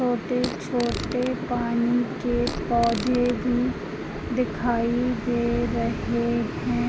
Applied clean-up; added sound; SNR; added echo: none; Fart; 11 dB; none.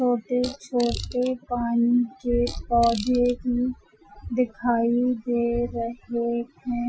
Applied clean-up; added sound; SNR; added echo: classical method Wiener filter.